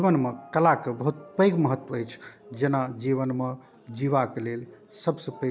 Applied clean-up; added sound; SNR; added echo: none; none; none; none.